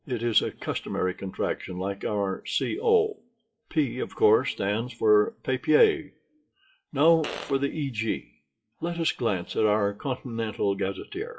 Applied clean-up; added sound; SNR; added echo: classical method WPE with log-MMSE.